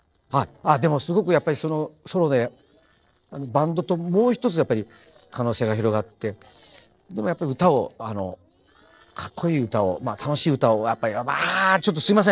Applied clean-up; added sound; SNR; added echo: neural separator model SepFormer DNS4.